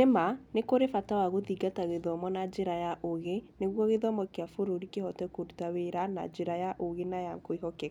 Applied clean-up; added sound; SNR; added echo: none; none; none; none.